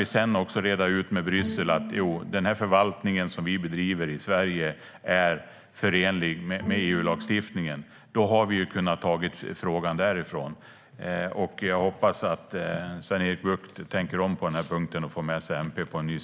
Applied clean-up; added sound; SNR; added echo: none; Bowed string instrument; 13 dB; none.